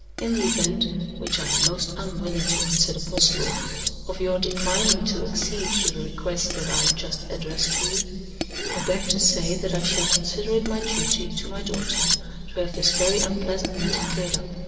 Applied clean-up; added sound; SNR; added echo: none; Cutlery, silverware; 3 dB; reverberation time 2.8 s.